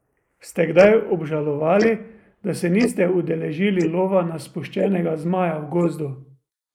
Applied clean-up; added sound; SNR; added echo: neural mask model Resemble Enhance denoiser.